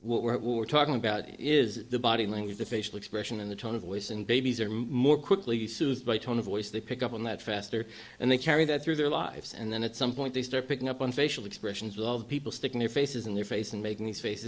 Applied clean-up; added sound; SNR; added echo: neural separator model SepFormer DNS4.